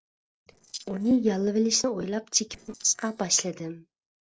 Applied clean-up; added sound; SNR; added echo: neural separator model SepFormer DNS4.